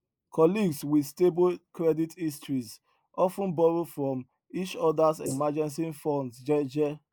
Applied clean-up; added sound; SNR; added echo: neural mask model Resemble Enhance denoiser.